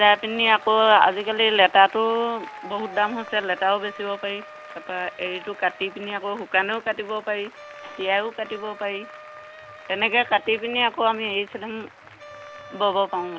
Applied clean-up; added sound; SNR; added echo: none; Wind instrument, woodwind instrument + Applause; 18 dB; none.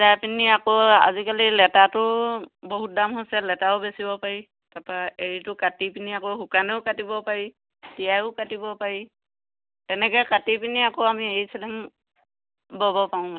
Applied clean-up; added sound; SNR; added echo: none; none; none; none.